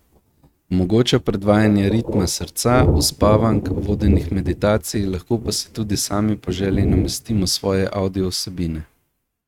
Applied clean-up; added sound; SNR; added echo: neural mask model RNNoise.